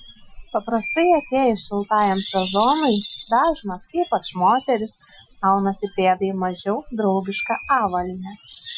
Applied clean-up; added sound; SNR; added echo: classical method Wiener filter.